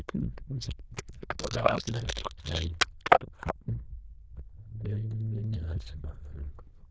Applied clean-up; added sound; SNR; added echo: neural diffusion model UNIVERSE++.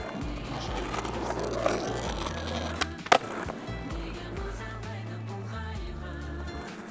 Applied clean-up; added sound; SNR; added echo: none; Skateboard; -3 dB; none.